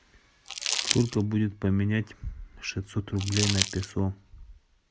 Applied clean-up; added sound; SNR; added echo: none; Crumpling, crinkling; 1 dB; none.